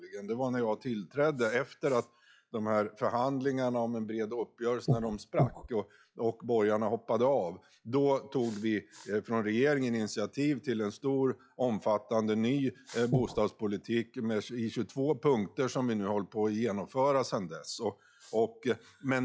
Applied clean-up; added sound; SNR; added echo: classical method log-MMSE.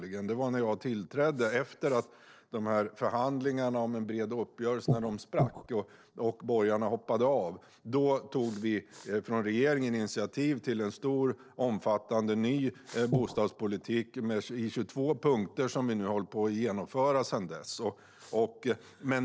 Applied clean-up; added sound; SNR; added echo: neural separator model SepFormer DNS4.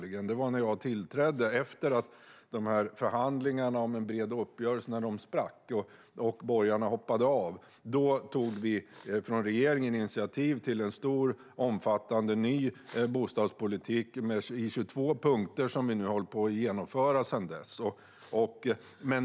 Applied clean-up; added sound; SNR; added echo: none; none; none; none.